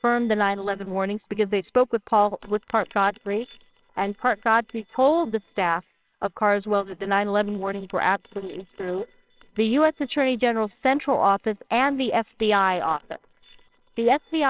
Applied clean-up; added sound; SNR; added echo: neural separator model SepFormer WHAMR!.